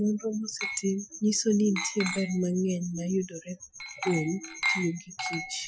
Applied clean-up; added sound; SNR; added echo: classical method Wiener filter.